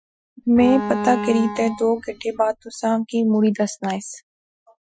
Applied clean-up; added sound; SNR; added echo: classical method Wiener filter.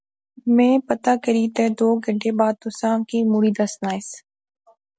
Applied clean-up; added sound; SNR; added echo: none; none; none; none.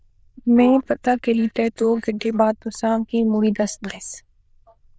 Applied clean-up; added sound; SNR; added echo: neural diffusion model UNIVERSE++.